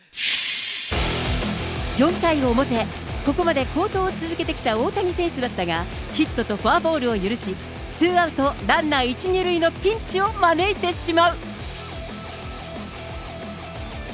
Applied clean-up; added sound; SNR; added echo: none; none; none; none.